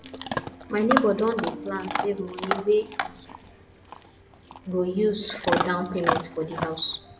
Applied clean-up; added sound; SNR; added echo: none; Chewing, mastication / Dog; 4 dB; none.